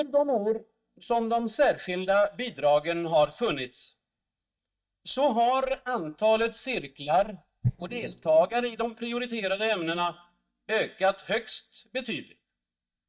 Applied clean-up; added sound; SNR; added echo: neural mask model DeepFilterNet 3.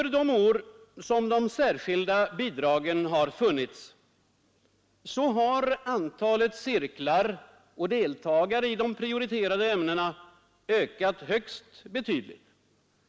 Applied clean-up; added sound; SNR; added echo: none; none; none; none.